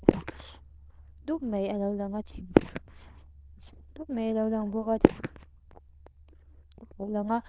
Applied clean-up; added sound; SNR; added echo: neural diffusion model UNIVERSE++.